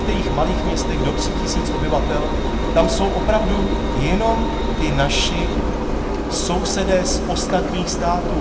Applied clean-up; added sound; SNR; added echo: none; Engine; -2 dB; reverberation time 1.8 s.